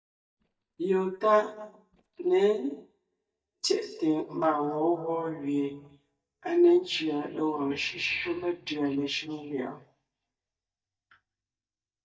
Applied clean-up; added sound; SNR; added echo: neural mask model DeepFilterNet 3.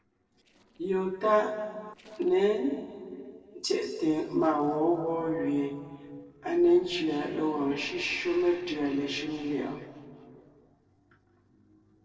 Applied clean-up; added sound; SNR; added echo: neural separator model SepFormer DNS4.